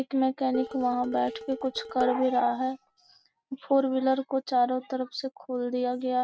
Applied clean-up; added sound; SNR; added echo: none; Dishes, pots, and pans; 12 dB; none.